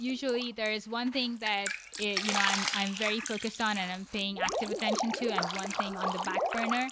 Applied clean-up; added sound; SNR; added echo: none; Drip; 2 dB; none.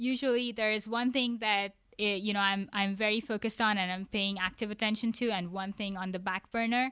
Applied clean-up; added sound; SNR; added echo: none; none; none; none.